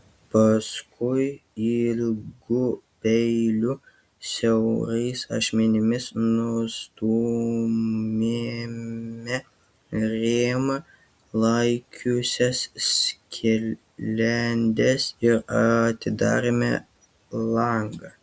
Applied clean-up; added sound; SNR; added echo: none; none; none; none.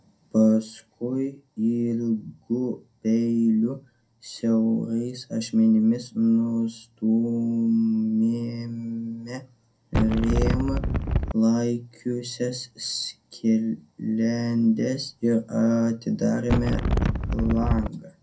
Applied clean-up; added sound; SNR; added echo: none; Wind; -1 dB; reverberation time 0.2 s.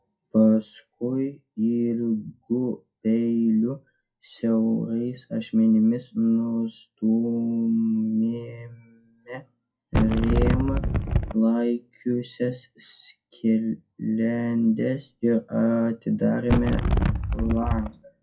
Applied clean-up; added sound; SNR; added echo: classical method WPE with log-MMSE.